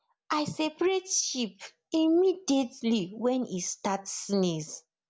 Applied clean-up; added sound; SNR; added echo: none; none; none; none.